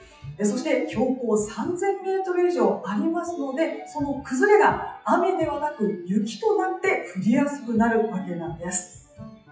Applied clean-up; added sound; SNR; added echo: classical method WPE with log-MMSE.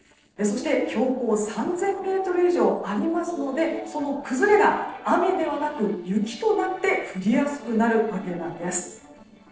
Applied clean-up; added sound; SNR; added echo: neural separator model SepFormer DNS4.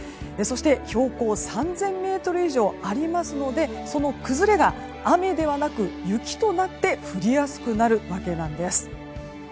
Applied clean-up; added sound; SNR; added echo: none; none; none; none.